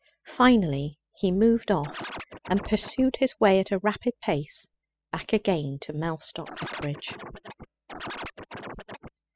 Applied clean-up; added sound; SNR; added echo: classical method spectral subtraction.